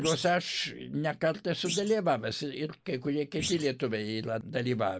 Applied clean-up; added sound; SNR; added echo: neural mask model Resemble Enhance denoiser.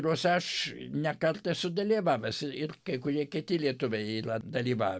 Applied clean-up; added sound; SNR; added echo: none; none; none; none.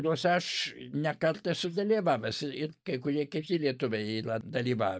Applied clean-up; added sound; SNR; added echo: neural mask model DeepFilterNet 3.